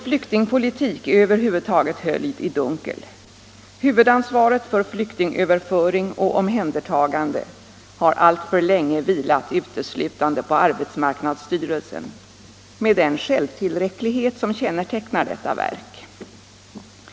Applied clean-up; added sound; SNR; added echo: none; none; none; none.